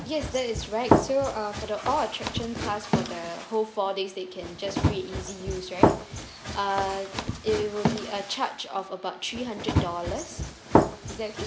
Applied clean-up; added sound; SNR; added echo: none; Run; -2 dB; none.